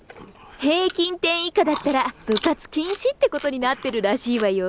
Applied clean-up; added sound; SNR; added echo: none; none; none; none.